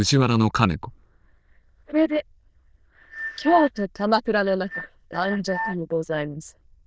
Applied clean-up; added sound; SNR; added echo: neural diffusion model UNIVERSE++.